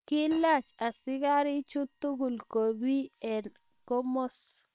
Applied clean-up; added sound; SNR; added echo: neural separator model SepFormer WHAM!.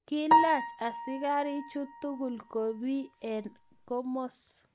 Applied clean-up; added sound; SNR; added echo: none; Piano; -1 dB; none.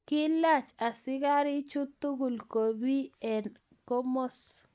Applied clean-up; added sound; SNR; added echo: none; none; none; none.